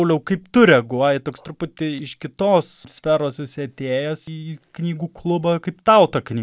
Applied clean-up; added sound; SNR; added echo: none; none; none; none.